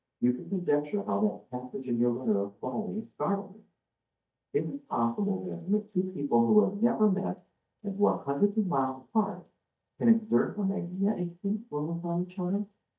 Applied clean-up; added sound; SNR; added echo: neural mask model DeepFilterNet 3.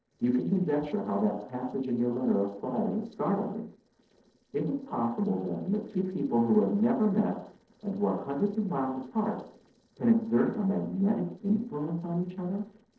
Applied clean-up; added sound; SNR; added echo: neural separator model SepFormer DNS4.